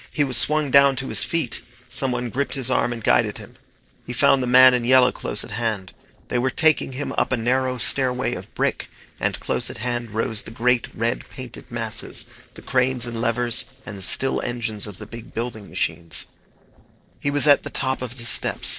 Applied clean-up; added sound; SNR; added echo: neural separator model SepFormer DNS4.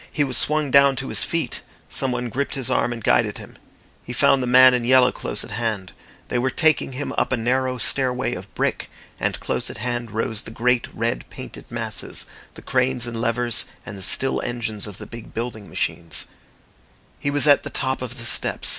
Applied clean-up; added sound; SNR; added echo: none; none; none; none.